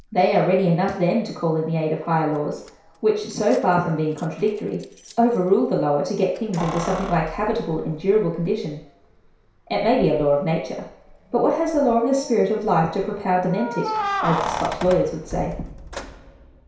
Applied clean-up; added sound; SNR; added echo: none; Keys jangling; 12 dB; reverberation time 0.6 s.